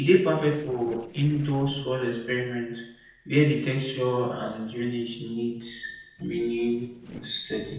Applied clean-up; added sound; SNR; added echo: neural separator model SepFormer DNS4.